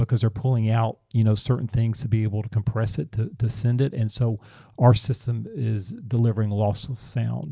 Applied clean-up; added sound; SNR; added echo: none; none; none; none.